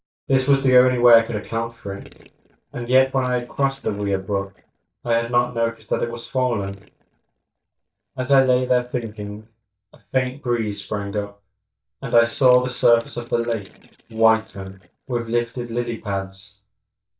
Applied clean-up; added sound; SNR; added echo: neural mask model DeepFilterNet 3.